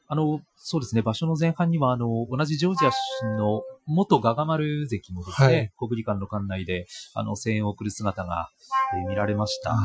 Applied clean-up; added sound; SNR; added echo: classical method Wiener filter.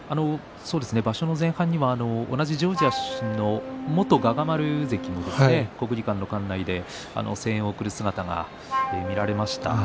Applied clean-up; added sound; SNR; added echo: none; Wind instrument, woodwind instrument; 9 dB; none.